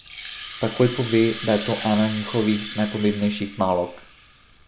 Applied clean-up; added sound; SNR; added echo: none; Rattle (instrument); 13 dB; none.